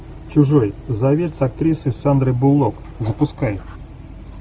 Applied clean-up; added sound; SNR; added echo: none; none; none; none.